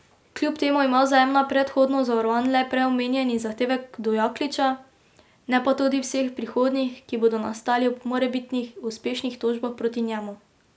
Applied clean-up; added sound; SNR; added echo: none; none; none; none.